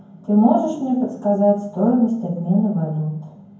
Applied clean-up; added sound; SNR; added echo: none; none; none; reverberation time 0.9 s.